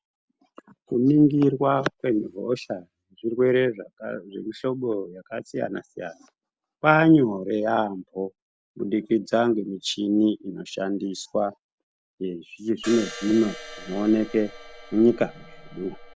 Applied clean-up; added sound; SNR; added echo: none; Crash cymbal; 15 dB; none.